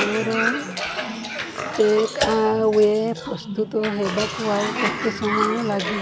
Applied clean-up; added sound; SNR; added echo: none; Cough; 5 dB; none.